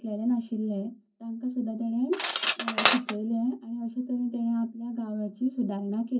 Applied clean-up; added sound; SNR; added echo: none; Cutlery, silverware; 2 dB; reverberation time 0.3 s.